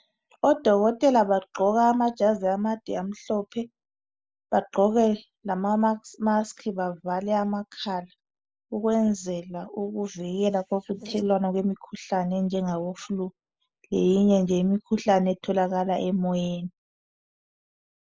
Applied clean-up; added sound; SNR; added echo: neural mask model Resemble Enhance denoiser.